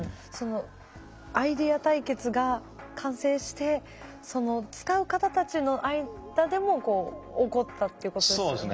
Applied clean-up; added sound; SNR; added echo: none; none; none; none.